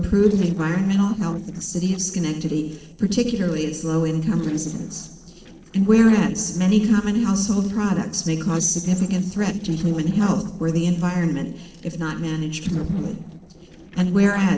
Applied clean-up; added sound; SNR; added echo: neural separator model SepFormer DNS4.